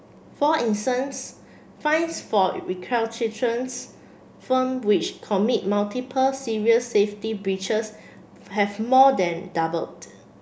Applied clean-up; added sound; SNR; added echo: none; none; none; none.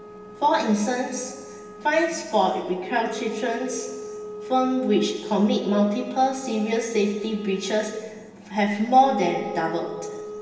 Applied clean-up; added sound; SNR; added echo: none; Wind instrument, woodwind instrument; 14 dB; reverberation time 1.2 s.